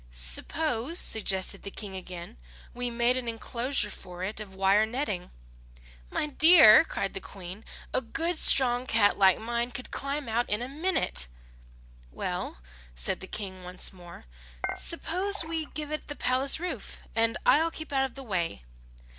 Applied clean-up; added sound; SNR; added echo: none; Dishes, pots, and pans / Chink, clink; 11 dB; none.